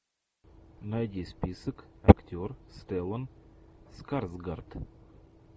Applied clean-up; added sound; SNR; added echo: none; none; none; none.